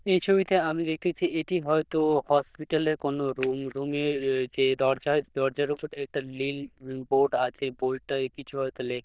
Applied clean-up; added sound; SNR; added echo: neural diffusion model UNIVERSE++.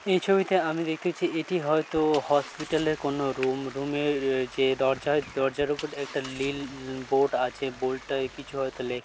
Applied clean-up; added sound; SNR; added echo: none; Engine + Applause; 18 dB; none.